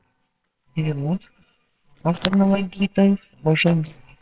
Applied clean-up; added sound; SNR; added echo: neural separator model SepFormer WHAMR!.